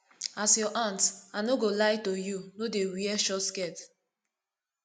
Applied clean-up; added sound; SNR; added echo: none; none; none; none.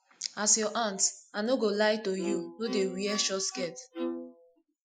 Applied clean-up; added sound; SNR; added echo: classical method Wiener filter.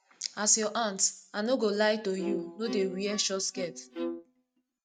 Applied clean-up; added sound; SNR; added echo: neural mask model RNNoise.